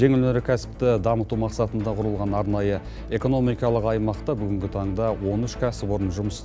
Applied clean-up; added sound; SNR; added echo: none; none; none; none.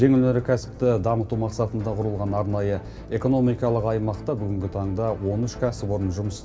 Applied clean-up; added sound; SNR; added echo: none; none; none; reverberation time 1.4 s.